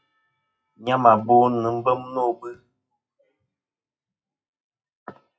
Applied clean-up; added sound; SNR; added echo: classical method WPE with log-MMSE.